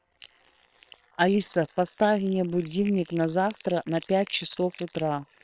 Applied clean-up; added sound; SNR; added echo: neural separator model SepFormer WHAM!.